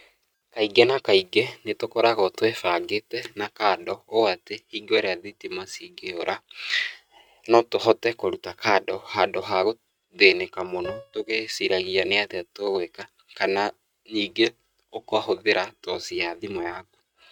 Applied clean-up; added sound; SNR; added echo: neural mask model RNNoise.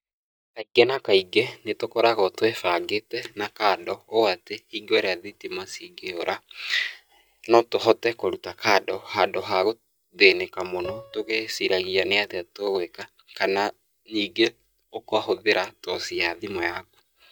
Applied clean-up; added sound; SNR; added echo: neural mask model DeepFilterNet 3.